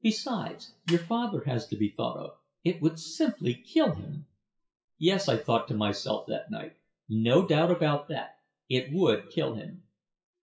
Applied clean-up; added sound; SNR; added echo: classical method WPE with log-MMSE.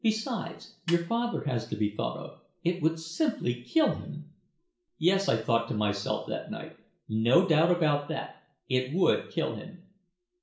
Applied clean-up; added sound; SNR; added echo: none; Snare drum; 17 dB; reverberation time 0.5 s.